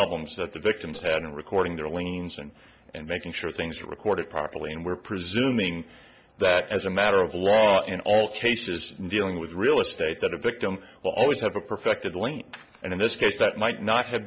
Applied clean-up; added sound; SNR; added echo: neural separator model SepFormer DNS4.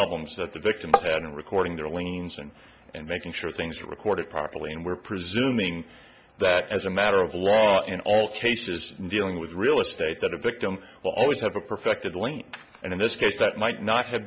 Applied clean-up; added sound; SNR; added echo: none; Tap; -3 dB; none.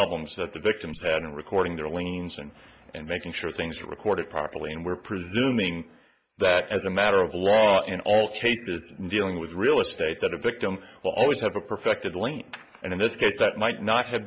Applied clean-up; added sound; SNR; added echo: neural mask model Resemble Enhance denoiser.